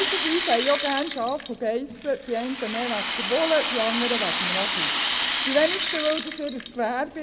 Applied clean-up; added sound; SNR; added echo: none; Rattle (instrument); 2 dB; none.